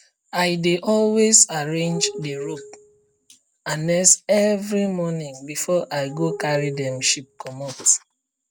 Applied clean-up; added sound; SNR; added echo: none; Glass; 12 dB; none.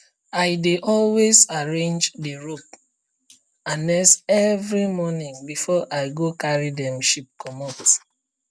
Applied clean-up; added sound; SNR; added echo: none; none; none; none.